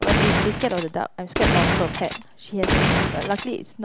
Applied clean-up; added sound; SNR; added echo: none; Gunshot, gunfire; -4 dB; none.